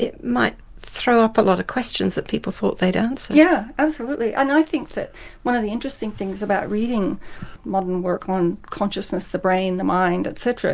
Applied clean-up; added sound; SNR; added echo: none; none; none; none.